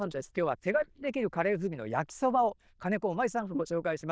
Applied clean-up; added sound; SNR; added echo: neural diffusion model UNIVERSE++.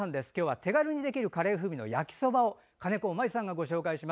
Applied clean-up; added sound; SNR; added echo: none; none; none; none.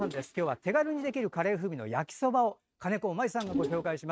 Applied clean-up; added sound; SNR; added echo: neural mask model RNNoise.